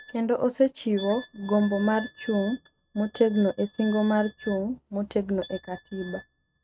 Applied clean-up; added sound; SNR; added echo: neural mask model RNNoise.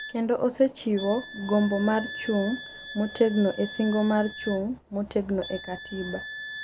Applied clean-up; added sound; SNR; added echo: none; Wind instrument, woodwind instrument; 14 dB; none.